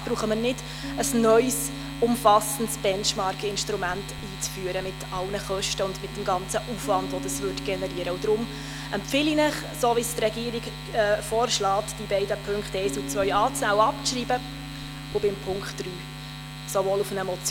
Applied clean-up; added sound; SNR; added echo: none; Bass guitar; 16 dB; none.